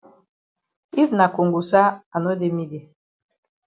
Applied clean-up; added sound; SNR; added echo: none; none; none; none.